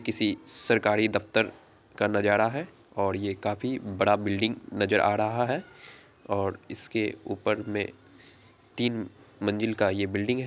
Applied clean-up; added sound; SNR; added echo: none; none; none; none.